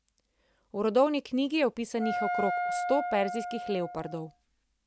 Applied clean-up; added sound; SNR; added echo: none; Wind instrument, woodwind instrument; 3 dB; none.